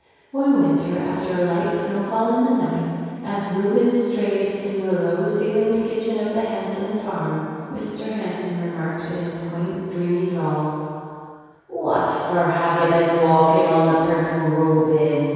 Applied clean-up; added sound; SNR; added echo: none; none; none; reverberation time 2.2 s.